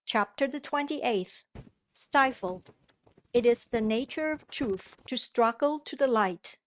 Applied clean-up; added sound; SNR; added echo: neural mask model RNNoise.